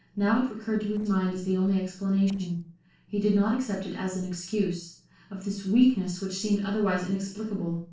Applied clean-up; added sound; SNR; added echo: neural separator model SepFormer DNS4.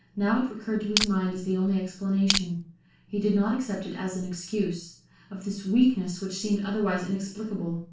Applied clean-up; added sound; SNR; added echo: none; Crushing; 0 dB; reverberation time 0.3 s.